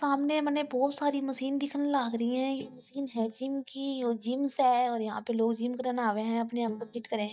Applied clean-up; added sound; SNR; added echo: neural mask model DeepFilterNet 3.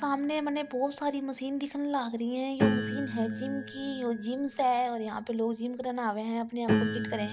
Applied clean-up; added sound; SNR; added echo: none; Piano; 4 dB; none.